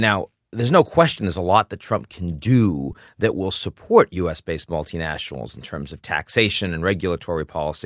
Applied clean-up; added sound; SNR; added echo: none; none; none; none.